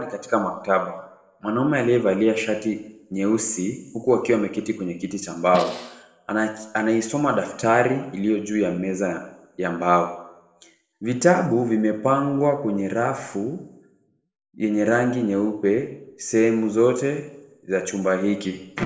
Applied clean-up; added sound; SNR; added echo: neural separator model SepFormer DNS4.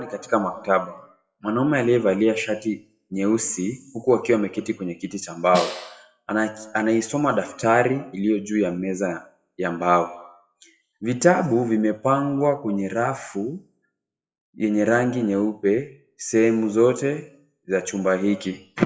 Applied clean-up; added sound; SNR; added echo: classical method WPE with log-MMSE.